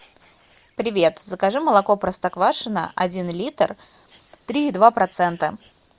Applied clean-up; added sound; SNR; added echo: none; none; none; none.